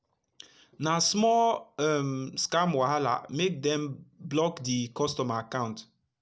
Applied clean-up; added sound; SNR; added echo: none; none; none; none.